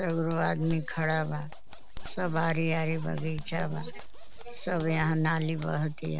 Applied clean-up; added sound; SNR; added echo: none; Zipper (clothing); 5 dB; none.